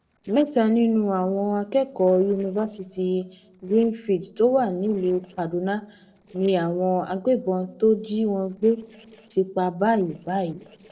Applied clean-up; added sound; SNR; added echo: neural separator model SepFormer DNS4.